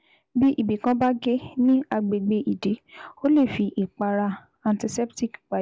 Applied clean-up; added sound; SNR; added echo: none; none; none; none.